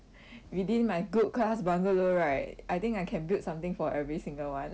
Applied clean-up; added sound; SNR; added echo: none; none; none; none.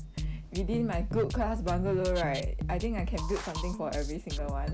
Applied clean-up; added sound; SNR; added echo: none; Drum kit; 1 dB; none.